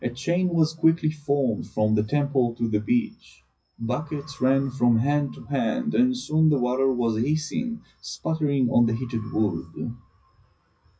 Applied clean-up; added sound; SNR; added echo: classical method WPE with log-MMSE.